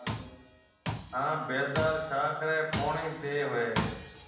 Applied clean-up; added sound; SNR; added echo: none; Tools; 6 dB; reverberation time 0.9 s.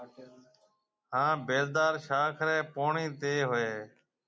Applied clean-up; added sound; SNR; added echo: none; none; none; none.